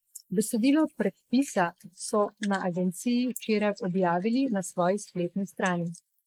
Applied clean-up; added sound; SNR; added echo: neural mask model Resemble Enhance denoiser.